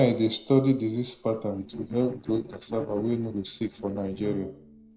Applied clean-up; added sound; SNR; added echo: neural separator model SepFormer DNS4.